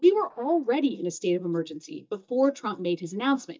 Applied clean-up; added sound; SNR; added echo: neural mask model DeepFilterNet 3.